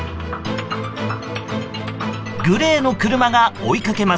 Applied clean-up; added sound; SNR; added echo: none; none; none; none.